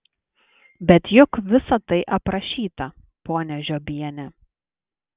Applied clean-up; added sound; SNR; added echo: none; none; none; none.